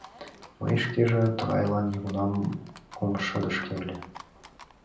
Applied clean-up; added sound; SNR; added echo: none; Livestock, farm animals, working animals; 20 dB; reverberation time 0.6 s.